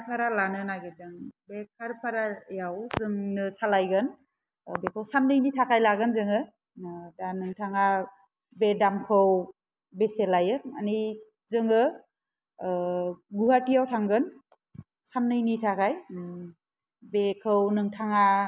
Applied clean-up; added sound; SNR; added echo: none; none; none; none.